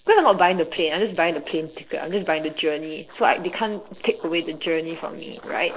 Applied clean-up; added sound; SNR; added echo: neural separator model SepFormer DNS4.